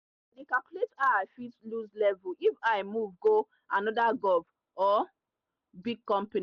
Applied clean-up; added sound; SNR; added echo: none; none; none; none.